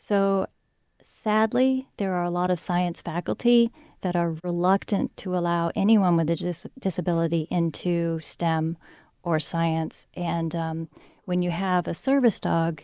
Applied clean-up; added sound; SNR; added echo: neural mask model Resemble Enhance denoiser.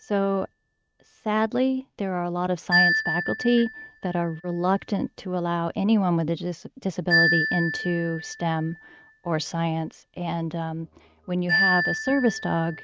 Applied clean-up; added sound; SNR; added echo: neural mask model RNNoise.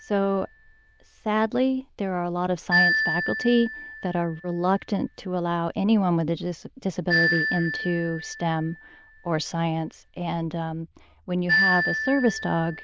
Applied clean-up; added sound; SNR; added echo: neural diffusion model UNIVERSE++.